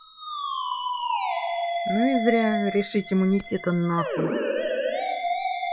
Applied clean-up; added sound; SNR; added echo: classical method log-MMSE.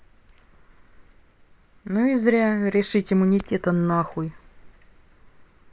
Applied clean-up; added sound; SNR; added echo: none; none; none; none.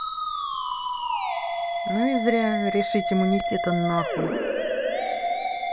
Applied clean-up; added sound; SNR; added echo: none; Musical instrument; 0 dB; none.